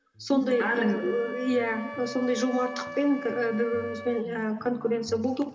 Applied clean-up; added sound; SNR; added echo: none; Wind instrument, woodwind instrument; 14 dB; reverberation time 2.2 s.